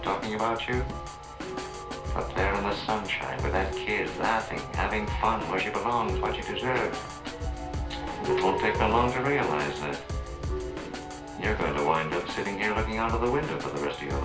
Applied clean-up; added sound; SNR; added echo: none; Drum kit; 7 dB; reverberation time 0.3 s.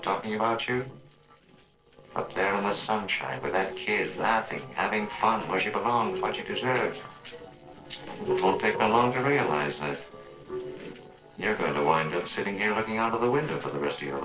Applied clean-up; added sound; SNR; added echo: neural separator model SepFormer DNS4.